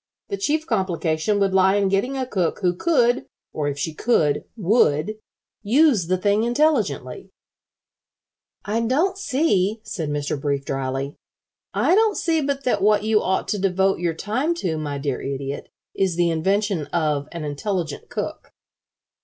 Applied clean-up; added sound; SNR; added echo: none; none; none; none.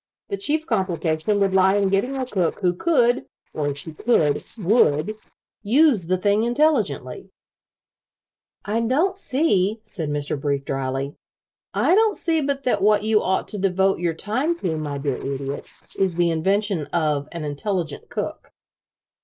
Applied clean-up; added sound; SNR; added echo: neural separator model SepFormer DNS4.